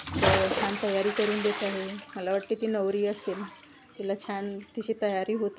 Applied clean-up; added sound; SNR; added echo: none; Bathtub (filling or washing) / Splash, splatter; 5 dB; none.